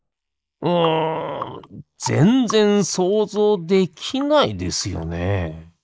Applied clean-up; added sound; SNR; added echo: neural mask model Resemble Enhance denoiser.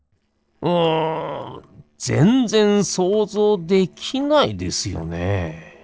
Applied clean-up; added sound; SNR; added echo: neural separator model SepFormer DNS4.